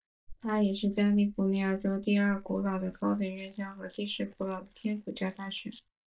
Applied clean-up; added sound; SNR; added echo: neural mask model DeepFilterNet 3.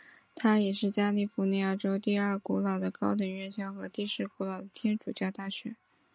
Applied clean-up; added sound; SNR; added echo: none; none; none; none.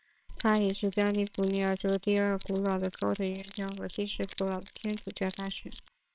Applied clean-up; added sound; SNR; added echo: neural separator model SepFormer WHAMR!.